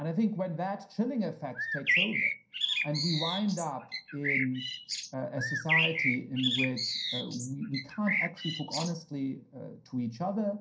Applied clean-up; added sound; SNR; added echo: none; Bird; -1 dB; reverberation time 0.3 s.